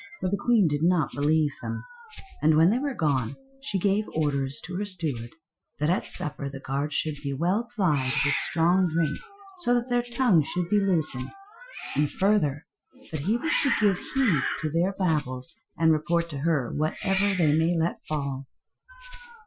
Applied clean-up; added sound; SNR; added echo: classical method Wiener filter.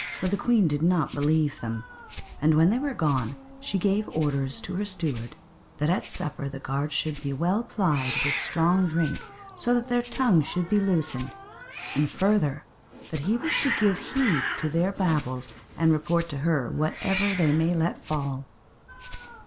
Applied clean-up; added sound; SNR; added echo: none; Rattle (instrument) + Hiss; 11 dB; none.